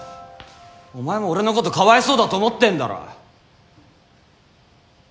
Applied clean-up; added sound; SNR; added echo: none; none; none; none.